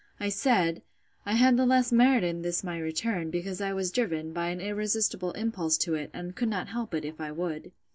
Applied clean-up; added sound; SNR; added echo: none; none; none; none.